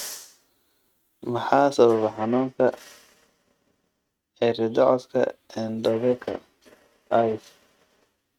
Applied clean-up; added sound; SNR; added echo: neural mask model RNNoise.